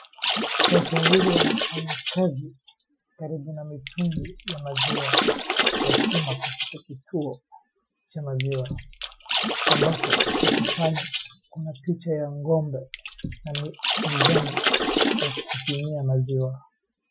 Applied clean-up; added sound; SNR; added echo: classical method Wiener filter.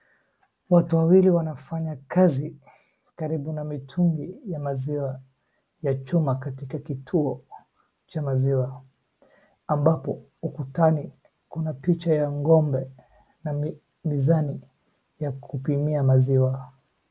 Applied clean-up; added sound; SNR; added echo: none; none; none; none.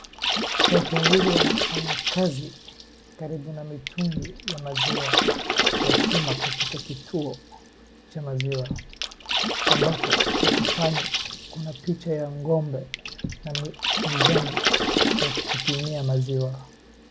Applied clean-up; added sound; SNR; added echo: none; Water / Splash, splatter; -3 dB; none.